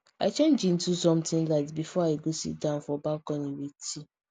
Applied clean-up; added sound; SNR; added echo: none; none; none; none.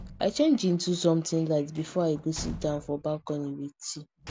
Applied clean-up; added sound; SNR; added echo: none; Slam / Truck / Car; 18 dB; none.